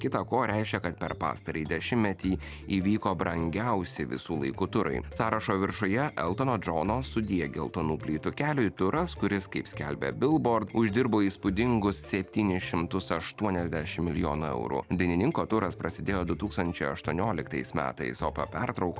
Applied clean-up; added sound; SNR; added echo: none; none; none; none.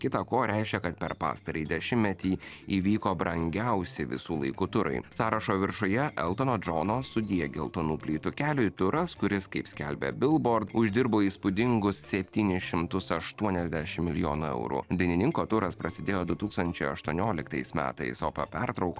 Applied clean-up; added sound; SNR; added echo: neural separator model SepFormer DNS4.